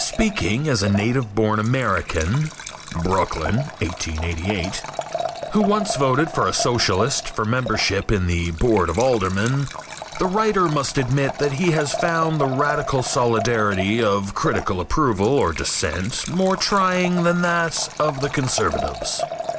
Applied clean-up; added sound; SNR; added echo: none; Liquid; 10 dB; none.